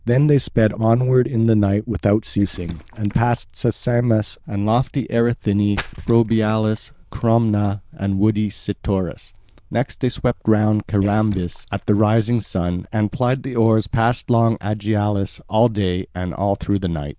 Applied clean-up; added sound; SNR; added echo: neural diffusion model UNIVERSE++.